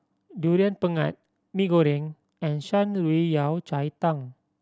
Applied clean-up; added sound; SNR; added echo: none; none; none; none.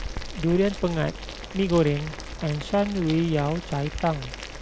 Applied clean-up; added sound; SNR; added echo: none; Boiling; 10 dB; none.